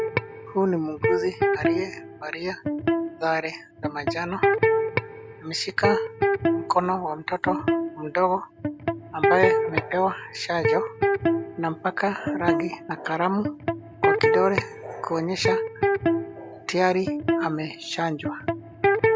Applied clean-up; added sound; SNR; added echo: none; Electric guitar; -2 dB; none.